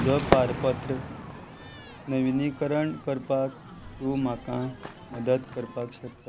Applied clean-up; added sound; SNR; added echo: none; Crowd / Fireworks; 6 dB; none.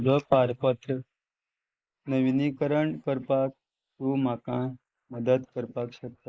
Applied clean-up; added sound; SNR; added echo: neural mask model Resemble Enhance denoiser.